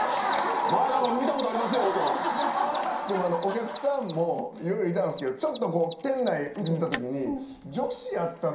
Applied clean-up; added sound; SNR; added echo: none; Mechanisms; 20 dB; reverberation time 0.5 s.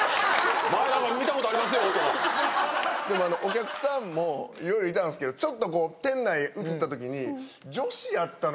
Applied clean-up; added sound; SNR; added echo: none; none; none; none.